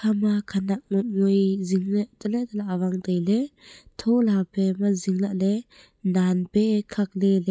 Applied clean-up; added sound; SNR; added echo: none; none; none; none.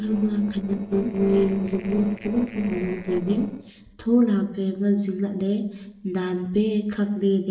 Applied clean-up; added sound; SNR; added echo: neural separator model SepFormer DNS4.